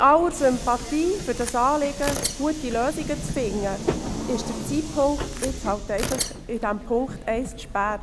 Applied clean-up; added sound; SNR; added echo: none; Tearing + Subway, metro, underground; 6 dB; none.